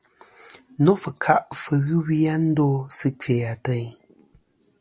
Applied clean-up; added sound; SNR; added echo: none; none; none; none.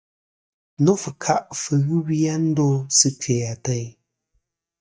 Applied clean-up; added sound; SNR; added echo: neural mask model DeepFilterNet 3.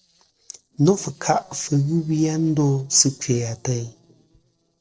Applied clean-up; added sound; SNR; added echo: neural separator model SepFormer DNS4.